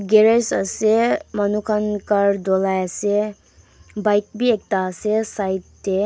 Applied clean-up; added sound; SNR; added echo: none; none; none; none.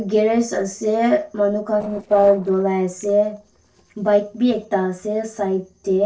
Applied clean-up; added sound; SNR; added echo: neural separator model SepFormer DNS4.